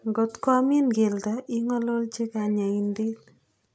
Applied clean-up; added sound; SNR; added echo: none; none; none; none.